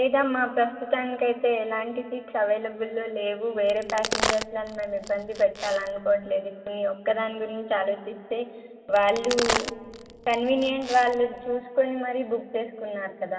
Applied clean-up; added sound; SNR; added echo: none; Crack; 7 dB; reverberation time 2.3 s.